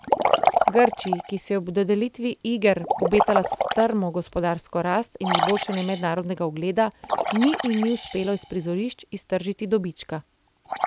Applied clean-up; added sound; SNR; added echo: none; Liquid; 3 dB; none.